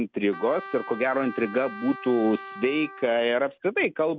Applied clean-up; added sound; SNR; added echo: none; Trumpet; 15 dB; none.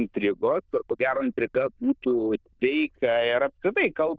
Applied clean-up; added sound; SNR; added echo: neural diffusion model UNIVERSE++.